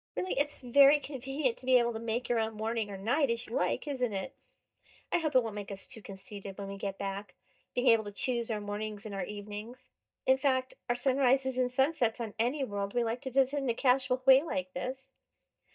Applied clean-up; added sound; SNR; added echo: neural mask model DeepFilterNet 3.